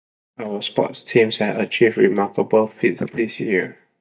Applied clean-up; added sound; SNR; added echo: neural mask model DeepFilterNet 3.